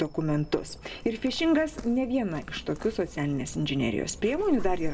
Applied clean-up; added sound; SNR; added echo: none; Dog; 9 dB; reverberation time 0.6 s.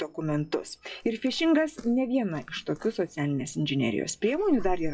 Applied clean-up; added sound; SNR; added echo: classical method WPE with log-MMSE.